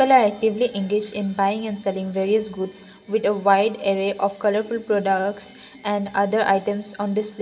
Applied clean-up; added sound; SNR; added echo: none; none; none; reverberation time 0.3 s.